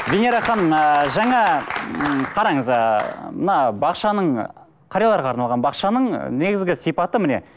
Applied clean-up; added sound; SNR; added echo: none; none; none; none.